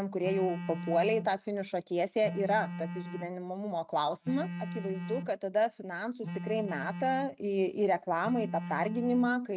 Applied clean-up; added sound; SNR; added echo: neural mask model RNNoise.